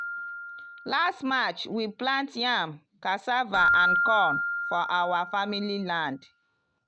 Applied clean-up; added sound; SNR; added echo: none; Keyboard (musical); 2 dB; none.